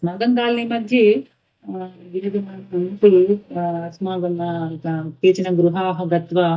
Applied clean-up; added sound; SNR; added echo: neural mask model DeepFilterNet 3.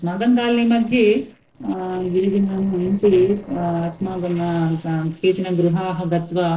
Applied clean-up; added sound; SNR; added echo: neural separator model SepFormer DNS4.